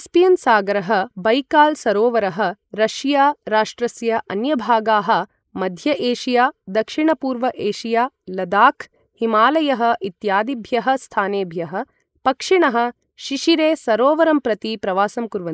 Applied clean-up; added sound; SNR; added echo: neural mask model Resemble Enhance denoiser.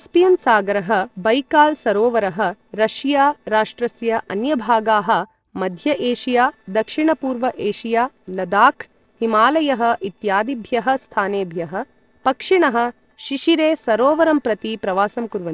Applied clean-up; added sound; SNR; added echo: neural separator model SepFormer DNS4.